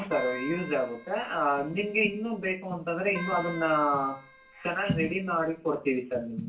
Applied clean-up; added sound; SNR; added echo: none; Keyboard (musical); 14 dB; reverberation time 0.3 s.